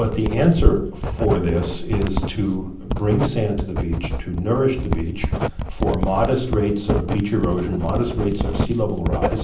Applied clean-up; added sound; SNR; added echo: none; Writing; 2 dB; reverberation time 0.6 s.